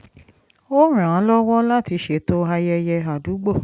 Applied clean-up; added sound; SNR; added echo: none; none; none; none.